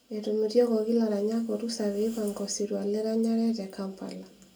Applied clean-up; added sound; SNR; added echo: none; none; none; reverberation time 0.2 s.